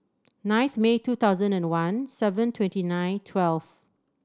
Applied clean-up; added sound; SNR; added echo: none; none; none; none.